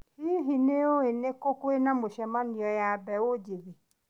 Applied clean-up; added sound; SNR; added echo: none; none; none; none.